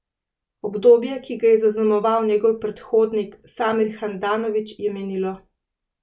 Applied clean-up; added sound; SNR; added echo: none; none; none; none.